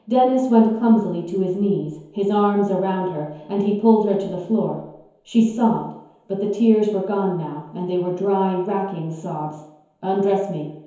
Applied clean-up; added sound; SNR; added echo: none; none; none; reverberation time 0.9 s.